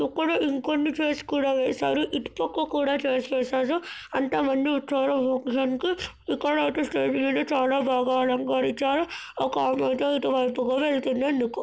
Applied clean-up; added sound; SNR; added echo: none; none; none; none.